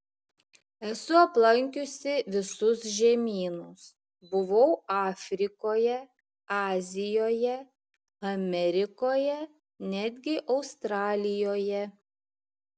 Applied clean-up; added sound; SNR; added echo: none; none; none; none.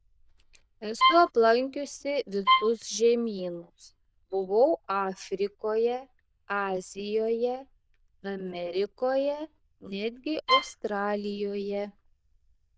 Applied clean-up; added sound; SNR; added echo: neural diffusion model UNIVERSE++.